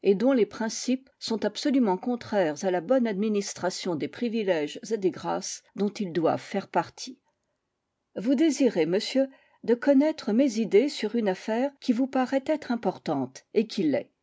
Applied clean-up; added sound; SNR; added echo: none; none; none; none.